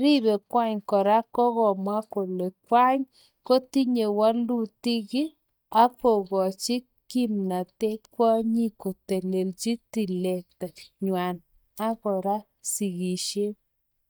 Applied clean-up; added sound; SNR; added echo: neural mask model DeepFilterNet 3.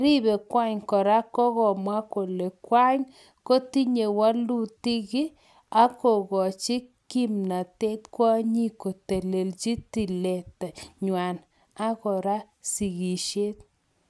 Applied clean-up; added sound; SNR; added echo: none; none; none; none.